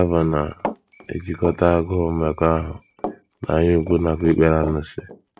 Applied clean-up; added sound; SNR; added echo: neural mask model RNNoise.